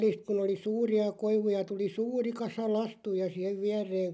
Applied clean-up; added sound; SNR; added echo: none; none; none; none.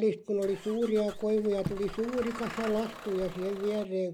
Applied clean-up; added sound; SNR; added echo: none; Engine starting / Bus + Raindrop / Drip; 12 dB; none.